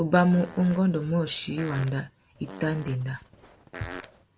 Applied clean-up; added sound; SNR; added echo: none; Fart; 17 dB; none.